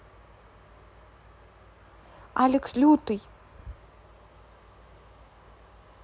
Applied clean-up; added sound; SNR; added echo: none; none; none; none.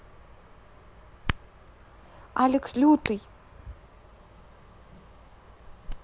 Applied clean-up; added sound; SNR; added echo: none; Hands; 9 dB; none.